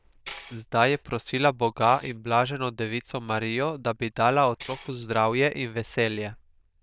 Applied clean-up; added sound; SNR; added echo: neural diffusion model UNIVERSE++.